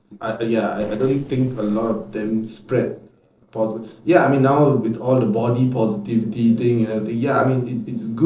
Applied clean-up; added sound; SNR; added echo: neural separator model SepFormer DNS4.